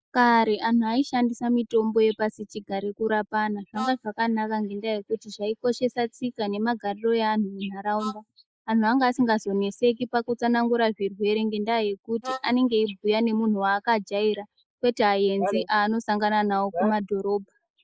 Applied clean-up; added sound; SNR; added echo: neural mask model Resemble Enhance denoiser.